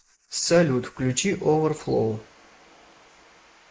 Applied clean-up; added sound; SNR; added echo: neural mask model Resemble Enhance denoiser.